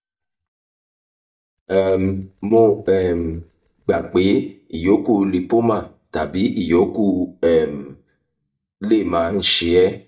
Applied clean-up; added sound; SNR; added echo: neural mask model DeepFilterNet 3.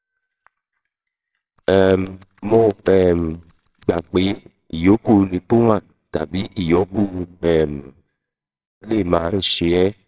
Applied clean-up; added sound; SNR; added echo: neural separator model SepFormer WHAMR!.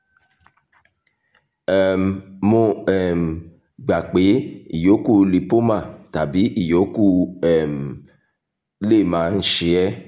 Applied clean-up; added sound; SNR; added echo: none; none; none; none.